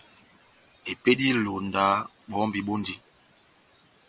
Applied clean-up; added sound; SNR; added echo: none; none; none; none.